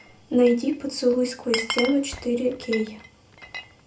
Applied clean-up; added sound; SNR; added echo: none; Glass; 11 dB; reverberation time 0.3 s.